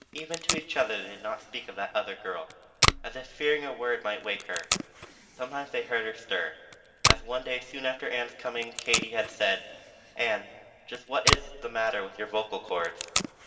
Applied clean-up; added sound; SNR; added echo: none; Packing tape, duct tape; 1 dB; reverberation time 2.6 s.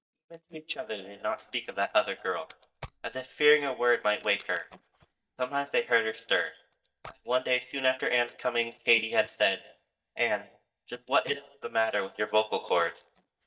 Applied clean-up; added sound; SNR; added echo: neural mask model DeepFilterNet 3.